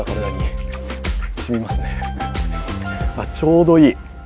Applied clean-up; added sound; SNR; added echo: none; none; none; none.